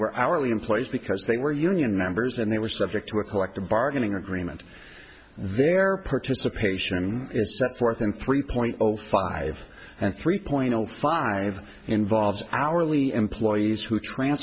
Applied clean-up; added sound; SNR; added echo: none; none; none; none.